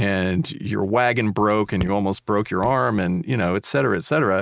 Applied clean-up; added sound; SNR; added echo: neural mask model RNNoise.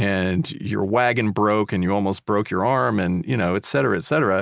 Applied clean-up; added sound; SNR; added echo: none; none; none; none.